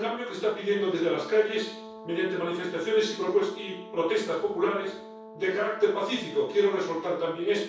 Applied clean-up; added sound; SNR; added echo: none; Brass instrument; 17 dB; reverberation time 0.6 s.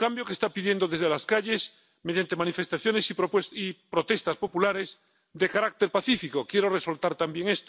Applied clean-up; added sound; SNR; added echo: none; none; none; none.